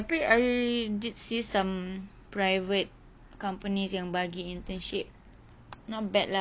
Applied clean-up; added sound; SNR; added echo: none; none; none; none.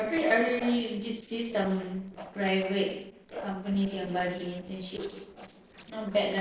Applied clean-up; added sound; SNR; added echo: neural separator model SepFormer DNS4.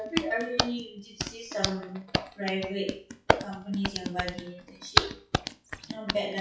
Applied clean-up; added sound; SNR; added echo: classical method WPE with log-MMSE.